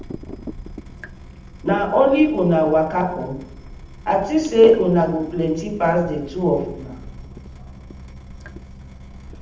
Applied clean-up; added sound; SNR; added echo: none; Drip / Water tap, faucet; 16 dB; reverberation time 0.8 s.